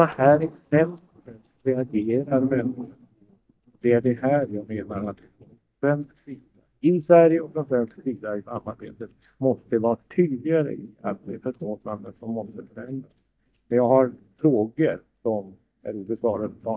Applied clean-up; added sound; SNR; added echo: neural mask model DeepFilterNet 3.